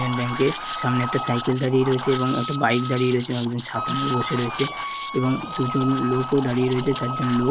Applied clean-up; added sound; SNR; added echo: none; Wind instrument, woodwind instrument + Liquid; 6 dB; none.